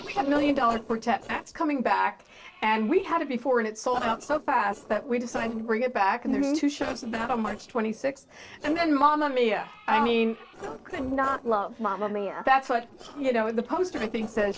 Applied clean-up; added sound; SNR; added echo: neural separator model SepFormer DNS4.